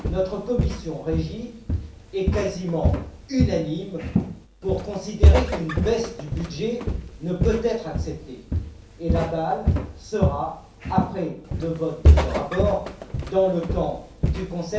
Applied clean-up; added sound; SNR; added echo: none; Walk, footsteps; -3 dB; reverberation time 0.6 s.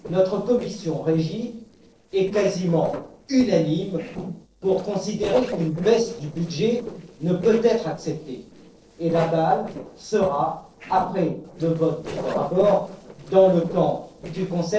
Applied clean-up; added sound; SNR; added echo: neural separator model SepFormer DNS4.